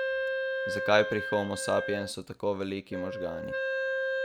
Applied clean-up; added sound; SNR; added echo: none; Wind instrument, woodwind instrument; 1 dB; none.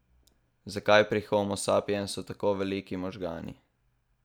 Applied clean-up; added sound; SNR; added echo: none; none; none; none.